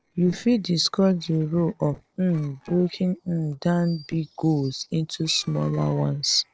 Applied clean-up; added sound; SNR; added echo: neural separator model SepFormer DNS4.